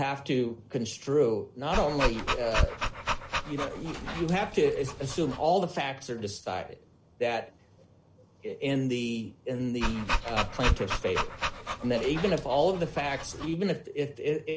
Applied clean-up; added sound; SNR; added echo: none; Dog; 2 dB; none.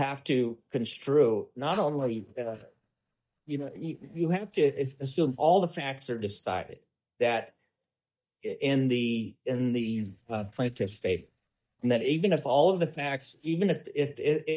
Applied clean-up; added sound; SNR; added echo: neural mask model DeepFilterNet 3.